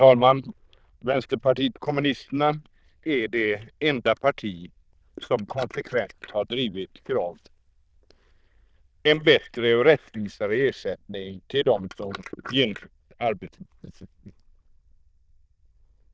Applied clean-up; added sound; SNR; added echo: neural diffusion model UNIVERSE++.